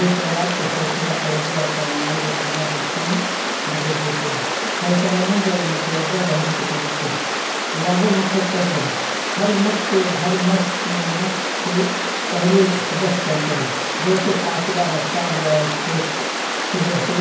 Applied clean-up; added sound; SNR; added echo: none; Water; 1 dB; reverberation time 0.9 s.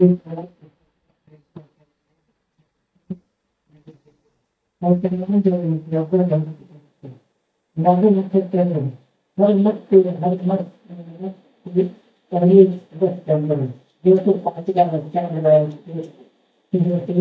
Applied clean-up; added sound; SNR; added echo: neural mask model DeepFilterNet 3.